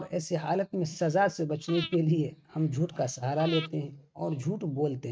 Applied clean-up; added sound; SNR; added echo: neural mask model RNNoise.